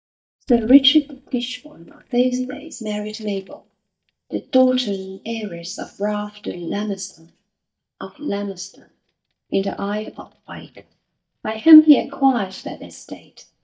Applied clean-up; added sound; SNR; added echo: neural mask model DeepFilterNet 3.